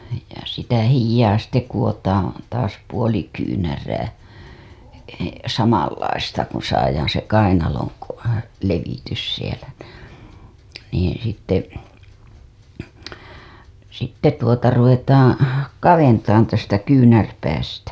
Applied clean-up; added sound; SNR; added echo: none; none; none; none.